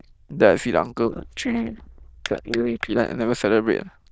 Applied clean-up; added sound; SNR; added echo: neural diffusion model UNIVERSE++.